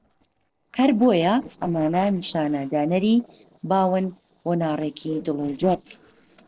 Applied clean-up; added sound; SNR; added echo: neural separator model SepFormer DNS4.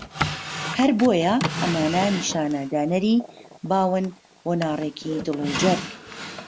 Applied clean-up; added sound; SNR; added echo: none; Drawer open or close; 8 dB; none.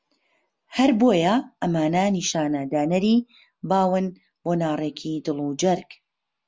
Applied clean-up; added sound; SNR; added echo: none; none; none; none.